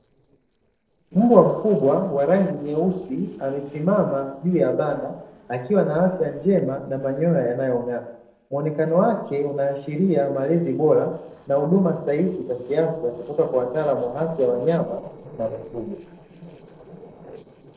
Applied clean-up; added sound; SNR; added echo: neural separator model SepFormer DNS4.